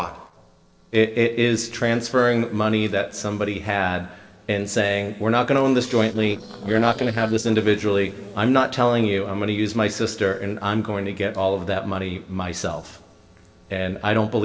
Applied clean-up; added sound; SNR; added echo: neural separator model SepFormer DNS4.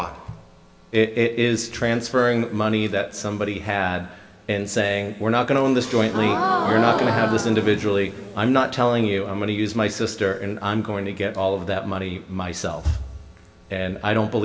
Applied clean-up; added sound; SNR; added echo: none; Gasp; 3 dB; reverberation time 2.4 s.